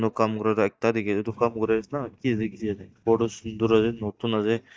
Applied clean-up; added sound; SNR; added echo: neural mask model DeepFilterNet 3.